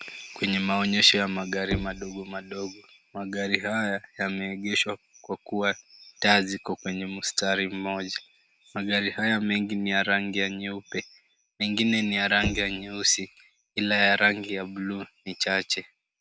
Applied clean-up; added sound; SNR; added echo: none; Knock; 12 dB; none.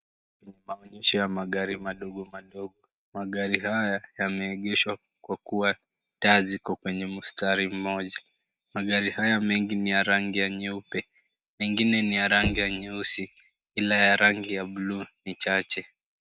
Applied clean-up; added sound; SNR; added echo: neural mask model DeepFilterNet 3.